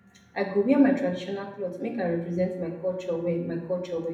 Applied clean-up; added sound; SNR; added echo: none; none; none; reverberation time 0.7 s.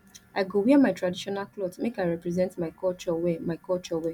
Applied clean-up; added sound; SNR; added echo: none; none; none; none.